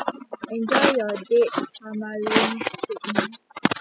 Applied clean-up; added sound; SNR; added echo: classical method spectral subtraction.